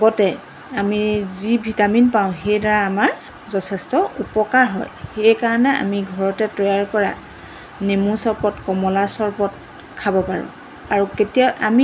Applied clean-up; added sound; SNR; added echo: none; none; none; none.